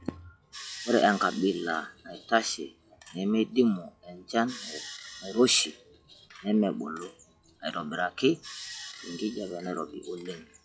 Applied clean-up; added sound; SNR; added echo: classical method log-MMSE.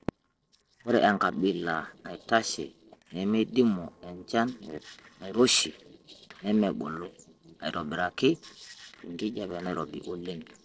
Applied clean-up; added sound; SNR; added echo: neural separator model SepFormer DNS4.